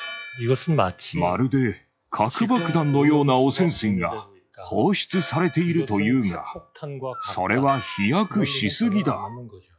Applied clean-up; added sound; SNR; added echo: classical method log-MMSE.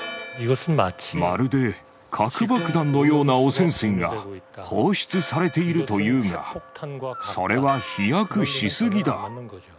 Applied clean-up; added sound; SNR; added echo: none; Dog + Church bell; 18 dB; none.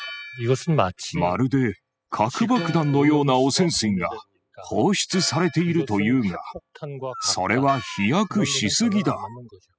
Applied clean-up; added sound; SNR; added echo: classical method spectral subtraction.